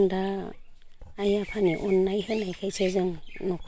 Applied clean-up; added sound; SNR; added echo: none; Writing; 15 dB; none.